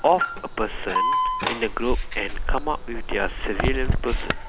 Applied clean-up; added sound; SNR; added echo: none; Alarm; -2 dB; none.